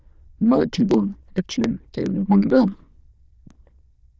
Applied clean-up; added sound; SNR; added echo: neural diffusion model UNIVERSE++.